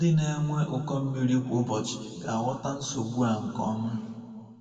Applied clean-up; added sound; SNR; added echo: none; none; none; reverberation time 2.0 s.